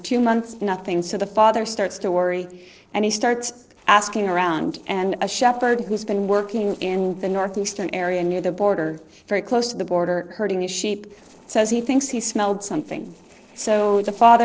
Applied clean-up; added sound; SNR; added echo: neural separator model SepFormer DNS4.